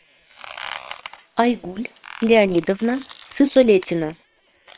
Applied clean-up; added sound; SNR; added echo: neural separator model SepFormer WHAM!.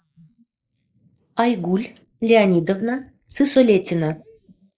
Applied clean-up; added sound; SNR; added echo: neural mask model Resemble Enhance denoiser.